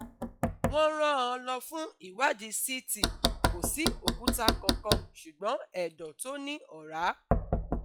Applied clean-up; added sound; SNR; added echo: classical method log-MMSE.